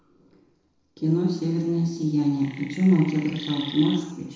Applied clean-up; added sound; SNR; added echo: none; Chirp, tweet; 14 dB; reverberation time 1.0 s.